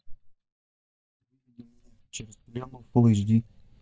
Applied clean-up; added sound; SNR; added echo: neural mask model DeepFilterNet 3.